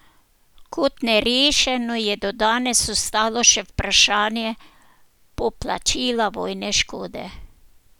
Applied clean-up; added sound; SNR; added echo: none; none; none; none.